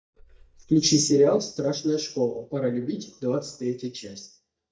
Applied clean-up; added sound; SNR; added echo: neural mask model DeepFilterNet 3.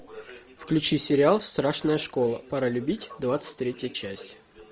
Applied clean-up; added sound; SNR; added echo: none; none; none; none.